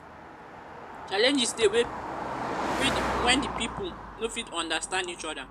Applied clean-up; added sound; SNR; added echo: none; Car passing by; 4 dB; none.